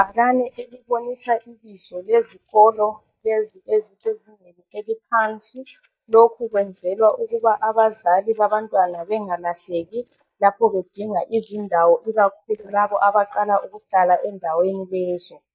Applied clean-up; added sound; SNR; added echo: neural mask model DeepFilterNet 3.